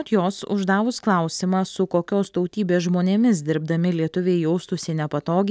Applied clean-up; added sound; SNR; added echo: none; none; none; none.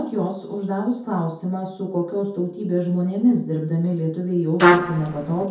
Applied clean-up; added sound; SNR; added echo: none; Trumpet; -5 dB; reverberation time 0.6 s.